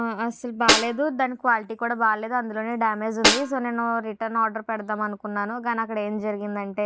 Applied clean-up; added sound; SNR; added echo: none; Snare drum; 1 dB; none.